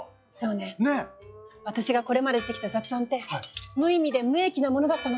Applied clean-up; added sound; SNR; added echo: classical method log-MMSE.